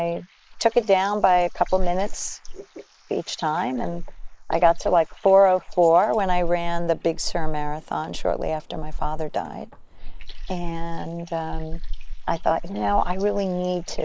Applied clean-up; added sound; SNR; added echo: neural mask model Resemble Enhance denoiser.